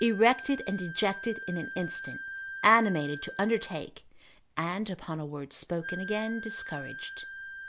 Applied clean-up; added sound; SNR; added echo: none; Wind instrument, woodwind instrument; 11 dB; none.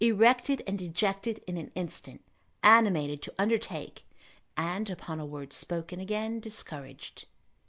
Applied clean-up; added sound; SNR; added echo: neural mask model Resemble Enhance denoiser.